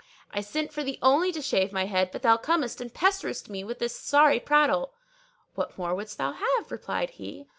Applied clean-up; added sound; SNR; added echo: none; none; none; none.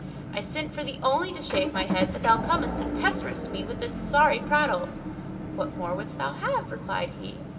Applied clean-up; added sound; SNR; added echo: none; Motor vehicle (road) / Engine; 5 dB; reverberation time 2.1 s.